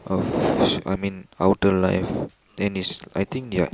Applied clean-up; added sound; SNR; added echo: none; none; none; none.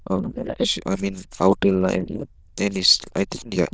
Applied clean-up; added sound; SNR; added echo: neural diffusion model UNIVERSE++.